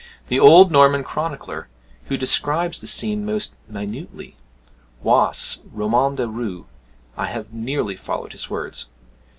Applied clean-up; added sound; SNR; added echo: none; none; none; none.